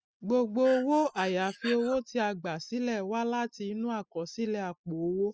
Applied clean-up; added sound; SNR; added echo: classical method spectral subtraction.